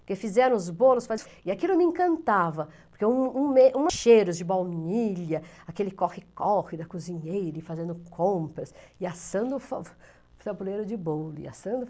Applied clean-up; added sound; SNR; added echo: none; none; none; none.